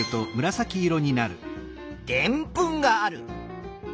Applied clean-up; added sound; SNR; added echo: none; none; none; none.